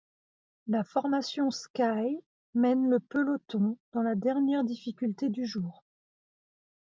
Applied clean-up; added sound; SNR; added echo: none; none; none; none.